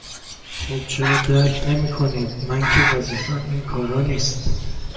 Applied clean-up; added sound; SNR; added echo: none; Bird; 6 dB; reverberation time 1.6 s.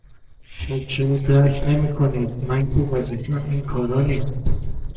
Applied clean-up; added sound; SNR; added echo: neural separator model SepFormer DNS4.